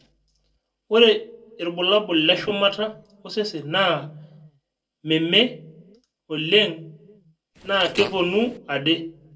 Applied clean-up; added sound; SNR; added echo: neural separator model SepFormer DNS4.